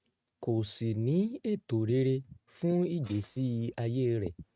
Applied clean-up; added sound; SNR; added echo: neural mask model RNNoise.